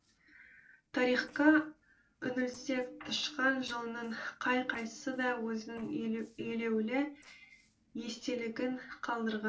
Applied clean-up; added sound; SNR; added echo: neural separator model SepFormer DNS4.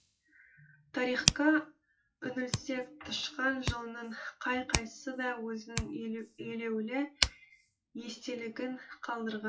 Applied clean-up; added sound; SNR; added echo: classical method WPE with log-MMSE.